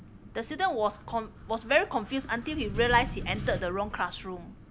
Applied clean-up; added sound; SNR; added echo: none; Wind; 10 dB; none.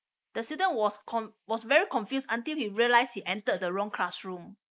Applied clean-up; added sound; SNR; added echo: neural mask model Resemble Enhance denoiser.